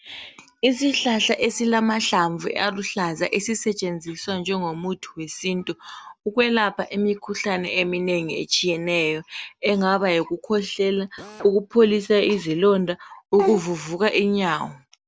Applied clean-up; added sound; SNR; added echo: none; Drill; 19 dB; none.